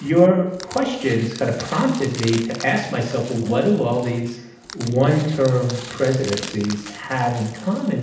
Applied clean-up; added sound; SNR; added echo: none; Crushing; 16 dB; reverberation time 0.8 s.